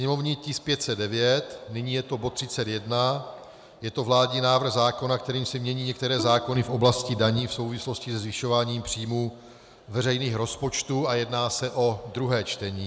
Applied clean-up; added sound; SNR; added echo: none; Bowed string instrument; 14 dB; none.